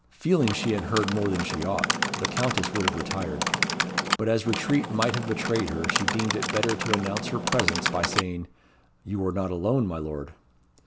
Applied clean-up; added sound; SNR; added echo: none; Typing; 0 dB; none.